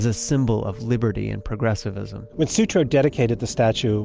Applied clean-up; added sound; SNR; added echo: none; none; none; none.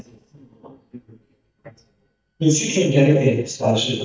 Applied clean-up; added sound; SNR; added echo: neural mask model DeepFilterNet 3.